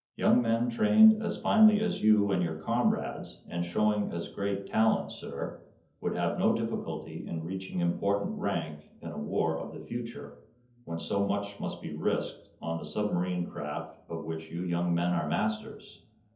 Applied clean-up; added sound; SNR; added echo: none; none; none; reverberation time 0.7 s.